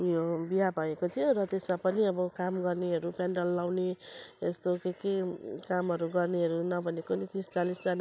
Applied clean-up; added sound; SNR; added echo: none; none; none; none.